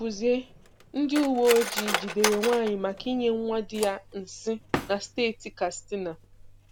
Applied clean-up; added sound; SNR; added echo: none; Cutlery, silverware; 8 dB; none.